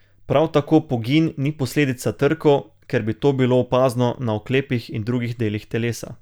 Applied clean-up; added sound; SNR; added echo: none; none; none; none.